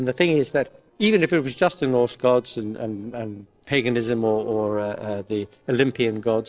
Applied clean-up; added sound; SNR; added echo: neural separator model SepFormer DNS4.